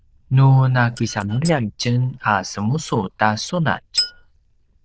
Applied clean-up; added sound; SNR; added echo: neural diffusion model UNIVERSE++.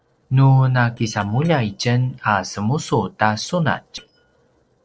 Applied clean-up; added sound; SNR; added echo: neural separator model SepFormer DNS4.